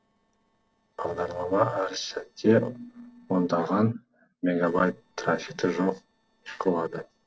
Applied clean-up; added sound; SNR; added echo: neural separator model SepFormer DNS4.